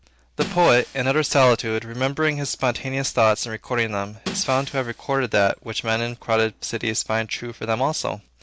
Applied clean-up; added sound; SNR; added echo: none; Shatter; 18 dB; none.